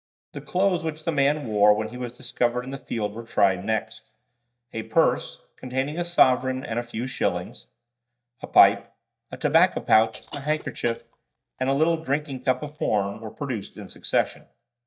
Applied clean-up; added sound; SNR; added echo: neural mask model DeepFilterNet 3.